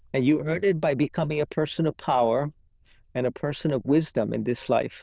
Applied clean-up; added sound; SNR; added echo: neural diffusion model UNIVERSE++.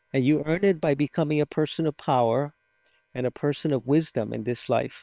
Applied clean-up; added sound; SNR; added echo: neural separator model SepFormer WHAM!.